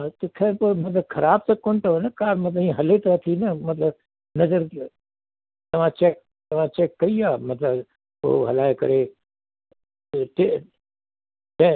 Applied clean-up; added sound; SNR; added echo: none; none; none; none.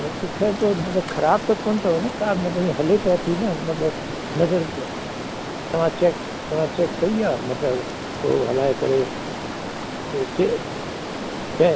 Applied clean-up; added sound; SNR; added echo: none; Stream; 7 dB; none.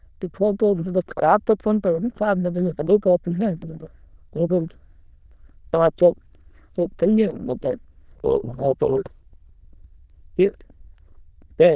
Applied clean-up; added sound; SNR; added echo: neural diffusion model UNIVERSE++.